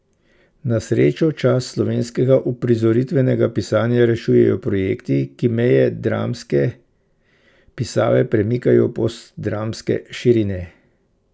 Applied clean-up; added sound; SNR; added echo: none; none; none; none.